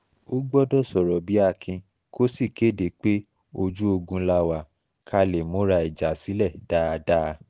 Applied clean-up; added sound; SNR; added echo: none; none; none; none.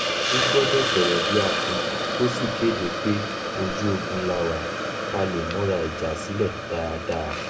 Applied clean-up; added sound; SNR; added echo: none; Hiss; 0 dB; reverberation time 0.2 s.